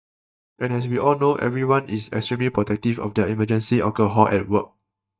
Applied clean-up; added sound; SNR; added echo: neural mask model DeepFilterNet 3.